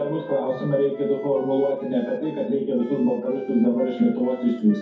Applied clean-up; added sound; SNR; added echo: none; Wind instrument, woodwind instrument; 20 dB; reverberation time 0.6 s.